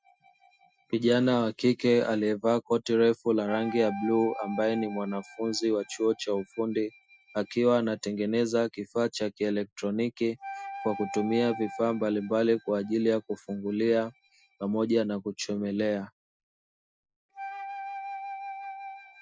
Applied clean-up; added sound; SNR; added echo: classical method Wiener filter.